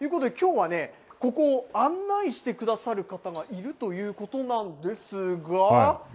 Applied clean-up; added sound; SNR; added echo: neural mask model Resemble Enhance denoiser.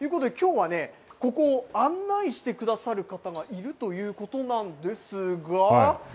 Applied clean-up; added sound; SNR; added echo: none; none; none; none.